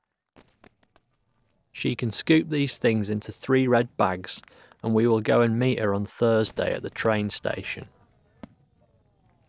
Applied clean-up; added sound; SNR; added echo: neural separator model SepFormer DNS4.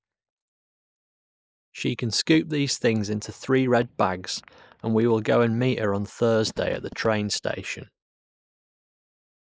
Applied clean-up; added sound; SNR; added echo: neural mask model Resemble Enhance denoiser.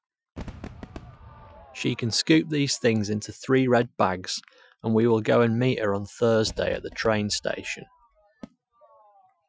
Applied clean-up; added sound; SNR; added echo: classical method Wiener filter.